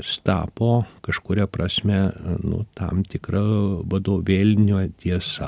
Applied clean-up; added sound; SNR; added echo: none; none; none; none.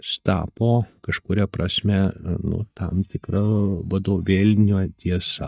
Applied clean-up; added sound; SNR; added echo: neural mask model DeepFilterNet 3.